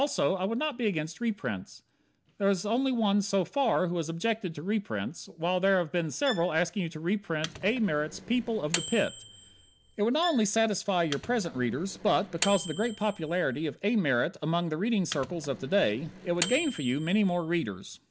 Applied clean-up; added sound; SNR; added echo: none; Bowed string instrument + Microwave oven; 12 dB; none.